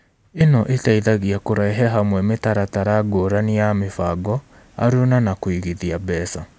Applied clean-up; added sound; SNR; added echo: none; none; none; none.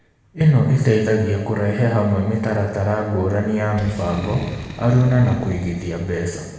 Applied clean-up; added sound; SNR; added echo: none; Boom; 18 dB; reverberation time 1.2 s.